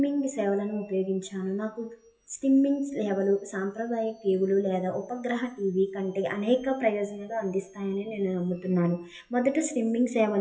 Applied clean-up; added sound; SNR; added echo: classical method WPE with log-MMSE.